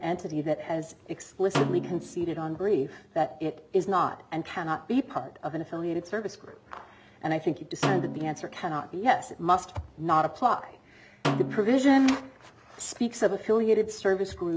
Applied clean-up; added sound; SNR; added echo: none; Snare drum; 8 dB; none.